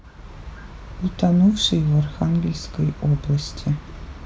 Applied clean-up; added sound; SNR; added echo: none; none; none; none.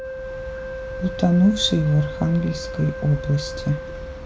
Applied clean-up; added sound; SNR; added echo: none; Wind instrument, woodwind instrument; 11 dB; none.